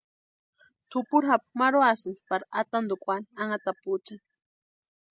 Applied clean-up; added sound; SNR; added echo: none; none; none; none.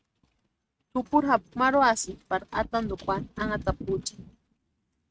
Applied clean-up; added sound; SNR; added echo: neural mask model RNNoise.